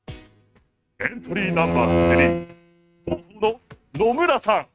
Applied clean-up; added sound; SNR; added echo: neural mask model RNNoise.